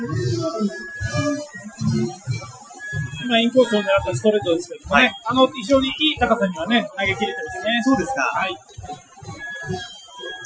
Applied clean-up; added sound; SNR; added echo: classical method Wiener filter.